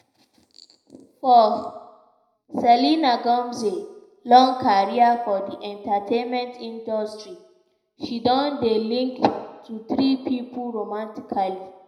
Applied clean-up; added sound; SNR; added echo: none; none; none; reverberation time 0.7 s.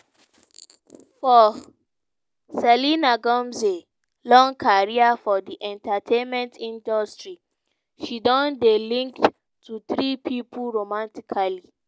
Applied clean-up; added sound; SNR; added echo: none; none; none; none.